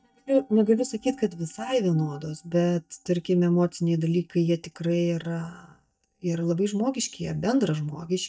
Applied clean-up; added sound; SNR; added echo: neural mask model DeepFilterNet 3.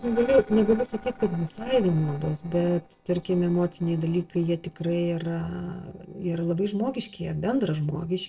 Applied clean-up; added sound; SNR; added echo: neural separator model SepFormer DNS4.